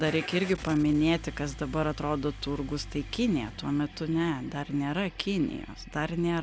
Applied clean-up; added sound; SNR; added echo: none; Engine starting / Car; 13 dB; none.